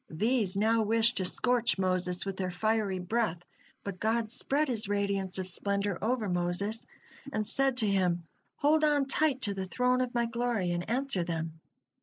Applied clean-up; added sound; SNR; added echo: neural mask model Resemble Enhance denoiser.